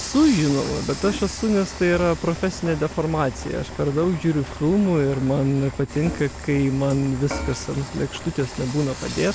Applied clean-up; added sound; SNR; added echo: none; Frying (food) / Dishes, pots, and pans; 11 dB; none.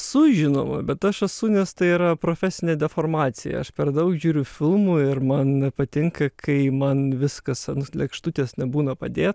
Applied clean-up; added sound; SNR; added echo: none; none; none; none.